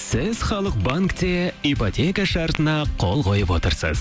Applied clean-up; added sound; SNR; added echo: none; Tap / Glass; 20 dB; none.